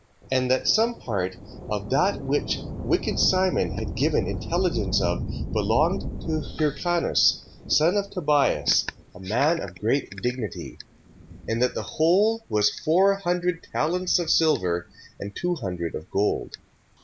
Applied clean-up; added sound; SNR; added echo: none; Thunder / Rain; 10 dB; none.